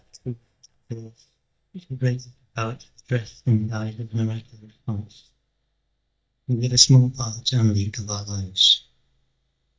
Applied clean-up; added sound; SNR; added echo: neural mask model DeepFilterNet 3.